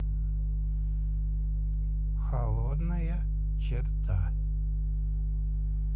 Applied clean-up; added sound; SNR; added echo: none; none; none; none.